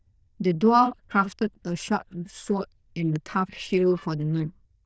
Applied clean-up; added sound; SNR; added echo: neural diffusion model UNIVERSE++.